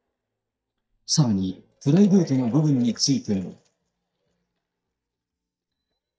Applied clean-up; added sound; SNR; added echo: neural mask model DeepFilterNet 3.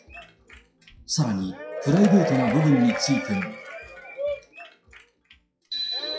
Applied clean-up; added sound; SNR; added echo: classical method WPE with log-MMSE.